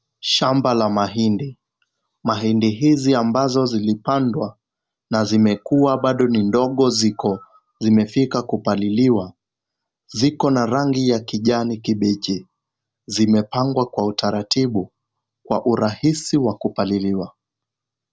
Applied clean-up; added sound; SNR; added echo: none; none; none; none.